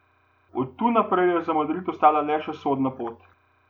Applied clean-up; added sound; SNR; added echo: none; none; none; none.